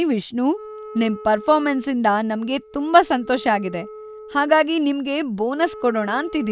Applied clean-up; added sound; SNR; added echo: none; Wind instrument, woodwind instrument; 18 dB; none.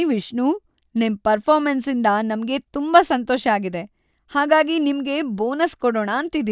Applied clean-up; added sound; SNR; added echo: none; none; none; none.